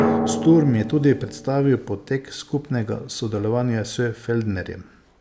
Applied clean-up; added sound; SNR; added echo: none; Drum; 8 dB; none.